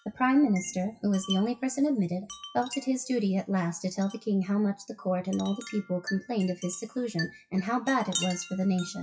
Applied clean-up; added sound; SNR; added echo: classical method WPE with log-MMSE.